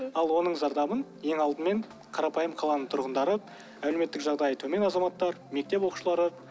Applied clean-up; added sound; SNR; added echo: none; none; none; none.